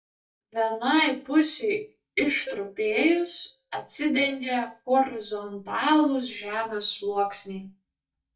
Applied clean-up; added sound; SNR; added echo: neural mask model DeepFilterNet 3.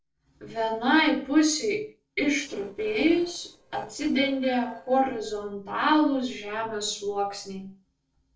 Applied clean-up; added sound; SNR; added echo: neural separator model SepFormer DNS4.